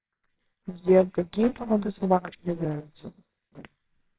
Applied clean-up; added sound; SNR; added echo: neural separator model SepFormer WHAMR!.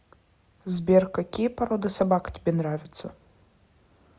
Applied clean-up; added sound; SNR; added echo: none; none; none; none.